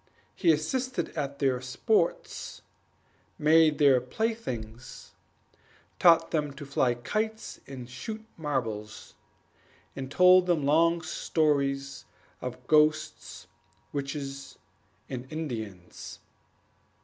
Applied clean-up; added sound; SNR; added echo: none; none; none; none.